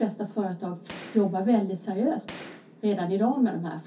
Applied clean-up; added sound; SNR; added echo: none; Gunshot, gunfire; 19 dB; reverberation time 0.3 s.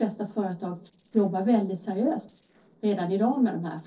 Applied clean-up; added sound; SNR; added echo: neural separator model SepFormer DNS4.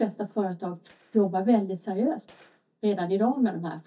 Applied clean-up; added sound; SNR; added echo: neural mask model DeepFilterNet 3.